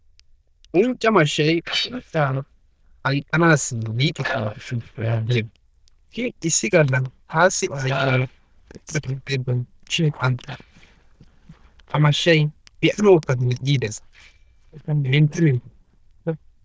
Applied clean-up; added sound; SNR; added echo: neural diffusion model UNIVERSE++.